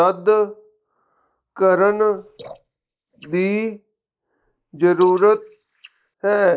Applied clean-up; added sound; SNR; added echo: neural mask model Resemble Enhance denoiser.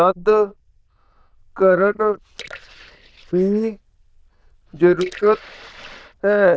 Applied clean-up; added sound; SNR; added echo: neural diffusion model UNIVERSE++.